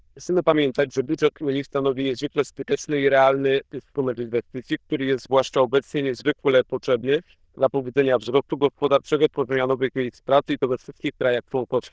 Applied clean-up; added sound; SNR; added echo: neural diffusion model UNIVERSE++.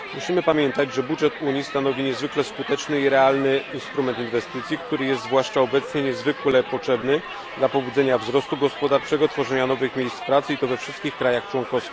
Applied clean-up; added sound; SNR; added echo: none; Crowd; 12 dB; none.